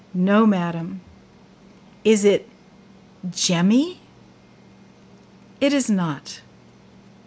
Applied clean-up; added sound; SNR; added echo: none; none; none; none.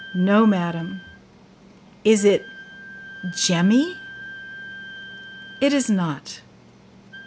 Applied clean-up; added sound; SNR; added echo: none; Wind instrument, woodwind instrument; 17 dB; none.